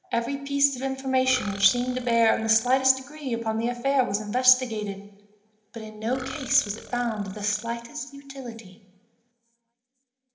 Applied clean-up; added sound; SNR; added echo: none; Burping, eructation; 15 dB; reverberation time 0.8 s.